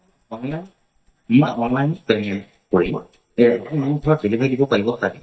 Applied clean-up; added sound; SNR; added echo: neural mask model DeepFilterNet 3.